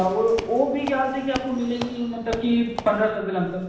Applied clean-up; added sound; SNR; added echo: none; Squeak / Walk, footsteps; 13 dB; reverberation time 0.9 s.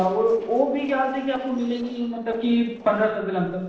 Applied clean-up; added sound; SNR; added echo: neural separator model SepFormer DNS4.